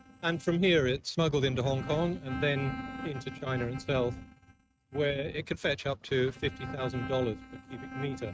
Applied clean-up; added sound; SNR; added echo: neural mask model RNNoise.